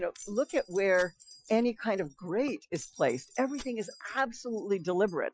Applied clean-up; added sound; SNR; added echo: classical method Wiener filter.